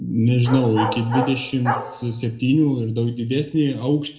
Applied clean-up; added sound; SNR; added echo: none; Bark; 8 dB; reverberation time 0.5 s.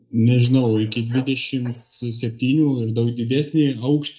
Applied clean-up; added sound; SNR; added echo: neural mask model DeepFilterNet 3.